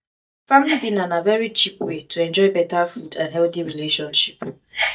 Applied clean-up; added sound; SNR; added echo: neural mask model DeepFilterNet 3.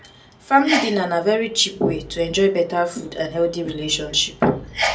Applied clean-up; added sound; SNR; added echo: none; Sneeze; 10 dB; reverberation time 0.2 s.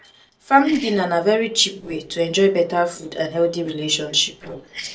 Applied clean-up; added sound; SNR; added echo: neural separator model SepFormer DNS4.